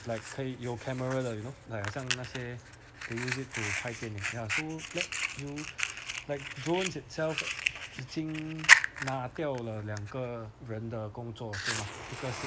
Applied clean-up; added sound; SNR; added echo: none; Fire; -3 dB; none.